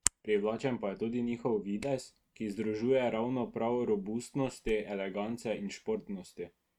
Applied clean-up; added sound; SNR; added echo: neural mask model RNNoise.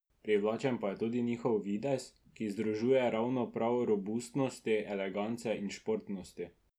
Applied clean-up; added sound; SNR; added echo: none; none; none; none.